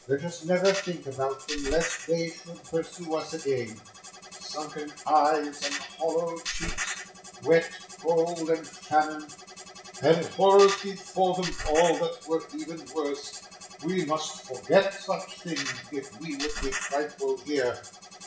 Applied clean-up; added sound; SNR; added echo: classical method WPE with log-MMSE.